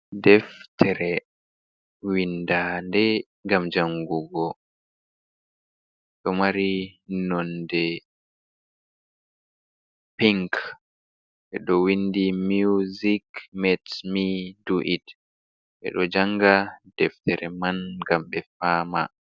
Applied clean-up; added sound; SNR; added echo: none; none; none; none.